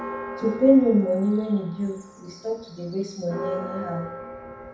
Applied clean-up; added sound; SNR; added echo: none; Church bell; 13 dB; reverberation time 0.6 s.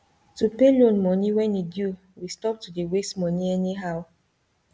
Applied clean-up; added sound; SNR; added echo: none; none; none; none.